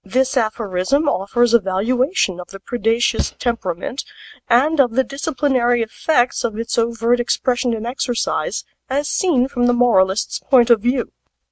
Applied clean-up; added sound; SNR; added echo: neural mask model RNNoise.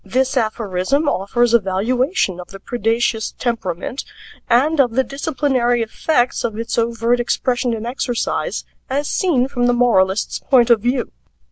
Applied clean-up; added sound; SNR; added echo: none; none; none; none.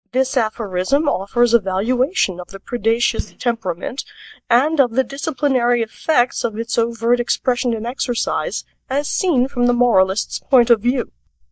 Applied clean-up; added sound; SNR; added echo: neural mask model DeepFilterNet 3.